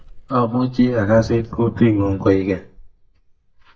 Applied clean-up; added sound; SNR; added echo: neural mask model DeepFilterNet 3.